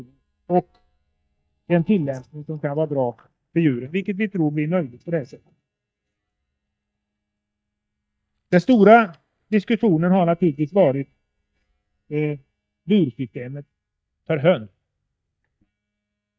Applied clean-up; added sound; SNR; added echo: neural mask model DeepFilterNet 3.